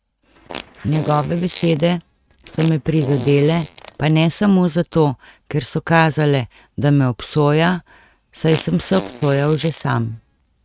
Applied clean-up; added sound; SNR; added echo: neural mask model RNNoise.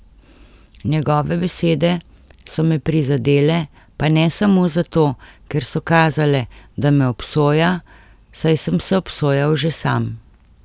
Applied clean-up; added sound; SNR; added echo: none; none; none; none.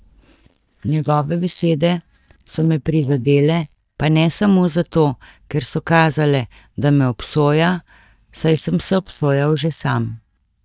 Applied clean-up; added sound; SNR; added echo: neural mask model DeepFilterNet 3.